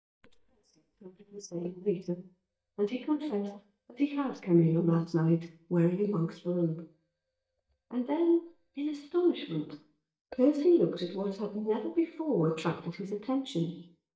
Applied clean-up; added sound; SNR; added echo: neural mask model DeepFilterNet 3.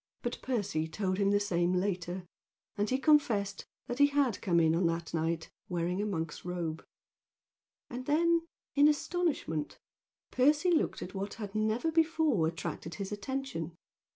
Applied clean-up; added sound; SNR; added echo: none; none; none; none.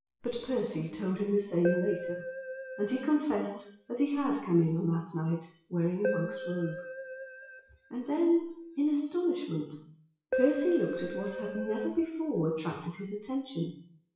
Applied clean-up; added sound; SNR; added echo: classical method WPE with log-MMSE.